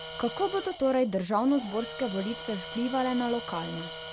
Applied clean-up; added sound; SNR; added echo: none; Tools; 11 dB; none.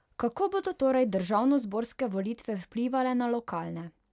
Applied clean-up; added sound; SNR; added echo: none; none; none; none.